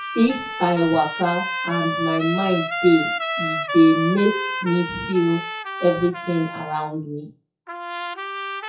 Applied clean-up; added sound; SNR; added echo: classical method WPE with log-MMSE.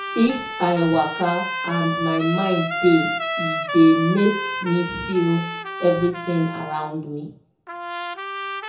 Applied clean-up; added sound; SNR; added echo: none; Trumpet; 6 dB; reverberation time 0.5 s.